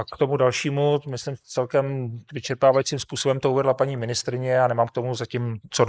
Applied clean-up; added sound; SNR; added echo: neural mask model Resemble Enhance denoiser.